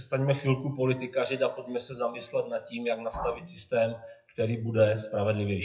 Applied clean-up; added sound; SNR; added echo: classical method WPE with log-MMSE.